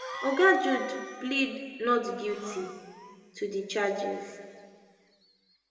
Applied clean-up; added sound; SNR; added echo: none; Cough; 15 dB; reverberation time 1.7 s.